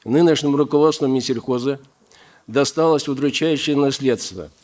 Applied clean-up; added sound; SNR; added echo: neural mask model Resemble Enhance denoiser.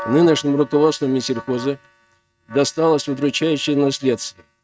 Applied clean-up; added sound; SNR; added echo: neural mask model RNNoise.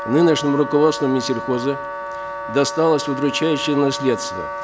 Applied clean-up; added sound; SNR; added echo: none; Wind instrument, woodwind instrument; 8 dB; none.